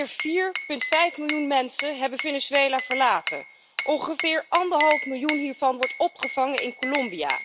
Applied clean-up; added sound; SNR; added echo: none; Glass; 7 dB; none.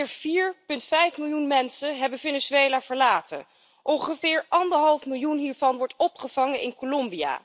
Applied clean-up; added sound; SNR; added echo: none; none; none; none.